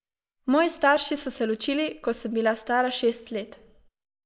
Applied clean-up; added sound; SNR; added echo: neural mask model Resemble Enhance denoiser.